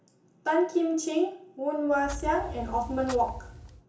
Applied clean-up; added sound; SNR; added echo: none; Clock; 11 dB; reverberation time 0.7 s.